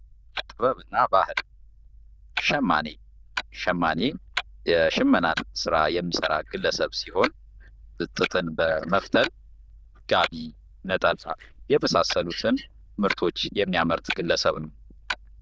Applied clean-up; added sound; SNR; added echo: neural diffusion model UNIVERSE++.